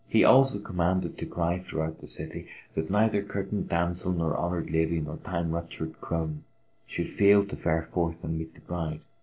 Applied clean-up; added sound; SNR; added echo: neural separator model SepFormer DNS4.